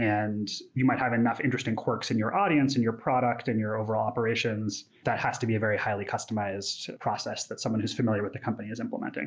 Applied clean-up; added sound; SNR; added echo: none; none; none; none.